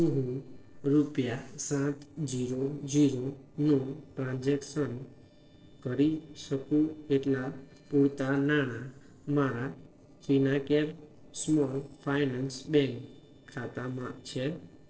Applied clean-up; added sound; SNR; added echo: neural separator model SepFormer DNS4.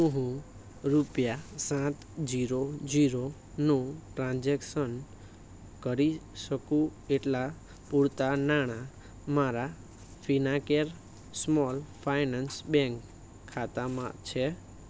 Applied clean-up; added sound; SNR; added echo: none; none; none; none.